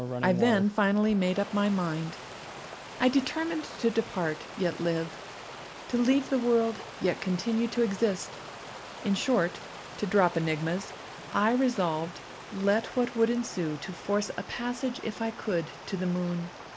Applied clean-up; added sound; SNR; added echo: none; Stream; 13 dB; none.